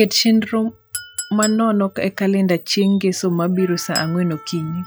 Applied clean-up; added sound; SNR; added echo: classical method log-MMSE.